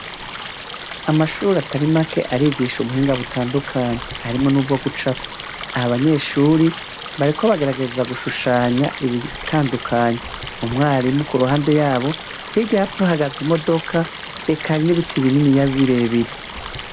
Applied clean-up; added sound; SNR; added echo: none; Stream; 11 dB; none.